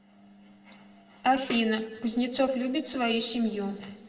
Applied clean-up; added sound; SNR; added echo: none; Tambourine; 7 dB; reverberation time 1.4 s.